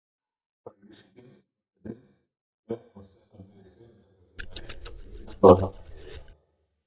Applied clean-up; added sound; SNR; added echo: neural mask model DeepFilterNet 3.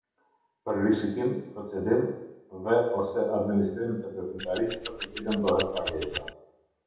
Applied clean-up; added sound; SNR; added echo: none; Scissors; 9 dB; reverberation time 0.8 s.